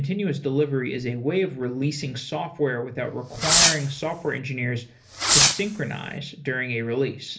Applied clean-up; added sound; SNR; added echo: none; Fireworks; -4 dB; reverberation time 0.3 s.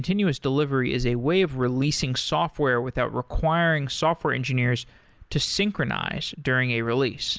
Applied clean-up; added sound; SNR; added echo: none; none; none; none.